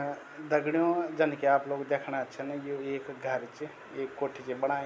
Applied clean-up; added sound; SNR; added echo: none; none; none; none.